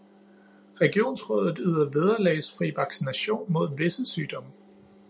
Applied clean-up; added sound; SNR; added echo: none; none; none; none.